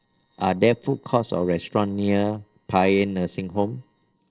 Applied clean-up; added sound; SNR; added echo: neural separator model SepFormer DNS4.